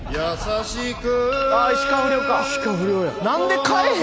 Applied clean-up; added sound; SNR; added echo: none; none; none; none.